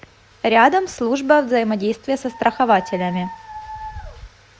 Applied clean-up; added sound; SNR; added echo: none; Dog; 16 dB; none.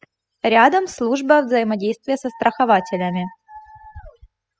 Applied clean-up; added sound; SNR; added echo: classical method spectral subtraction.